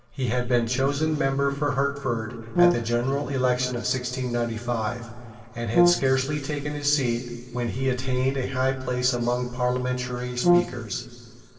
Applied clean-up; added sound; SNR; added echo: none; Brass instrument; 0 dB; reverberation time 2.5 s.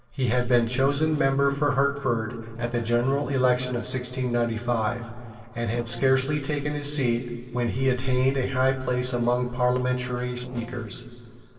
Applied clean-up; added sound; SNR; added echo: neural separator model SepFormer DNS4.